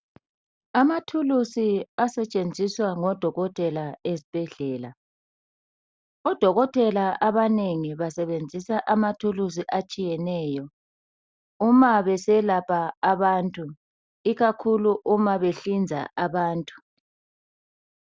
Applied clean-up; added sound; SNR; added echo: none; none; none; none.